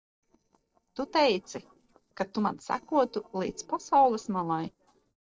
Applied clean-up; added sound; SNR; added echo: neural separator model SepFormer DNS4.